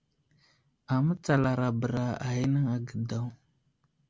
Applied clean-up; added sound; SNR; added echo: none; none; none; none.